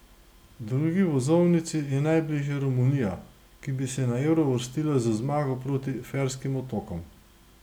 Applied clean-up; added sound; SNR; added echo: none; none; none; none.